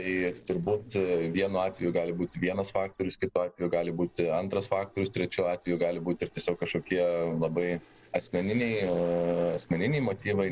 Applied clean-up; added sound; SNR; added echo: neural separator model SepFormer DNS4.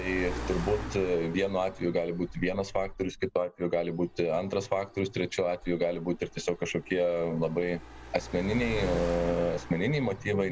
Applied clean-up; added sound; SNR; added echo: none; Car; 12 dB; none.